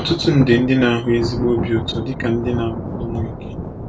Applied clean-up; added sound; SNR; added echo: none; Thunder; 6 dB; none.